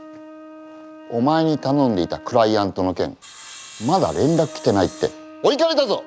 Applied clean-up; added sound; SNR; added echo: none; Sawing + Wind instrument, woodwind instrument; 19 dB; none.